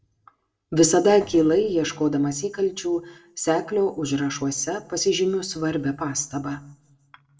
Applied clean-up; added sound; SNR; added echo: neural separator model SepFormer DNS4.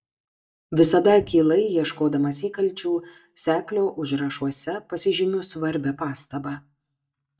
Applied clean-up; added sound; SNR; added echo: neural mask model DeepFilterNet 3.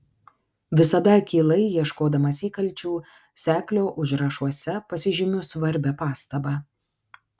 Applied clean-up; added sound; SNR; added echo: none; none; none; none.